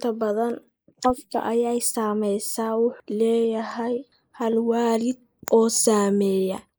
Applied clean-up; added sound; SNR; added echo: neural mask model Resemble Enhance denoiser.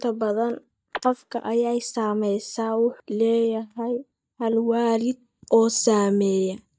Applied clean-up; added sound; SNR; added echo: neural mask model DeepFilterNet 3.